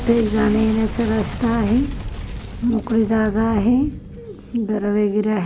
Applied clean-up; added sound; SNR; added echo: none; Boom; 10 dB; none.